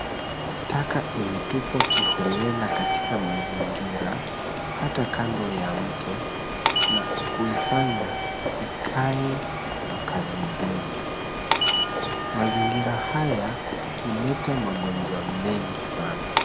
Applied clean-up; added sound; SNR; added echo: none; Walk, footsteps / Subway, metro, underground; -2 dB; none.